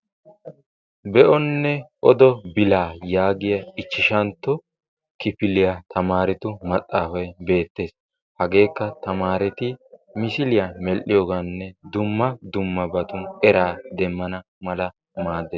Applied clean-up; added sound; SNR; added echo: none; none; none; none.